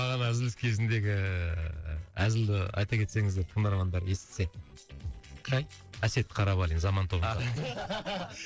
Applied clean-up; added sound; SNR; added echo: neural separator model SepFormer DNS4.